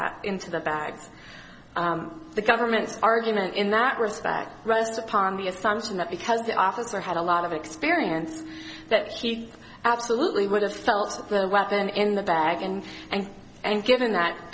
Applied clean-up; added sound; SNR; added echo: none; none; none; none.